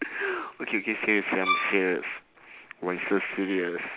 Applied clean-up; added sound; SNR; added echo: none; Bowed string instrument; 1 dB; none.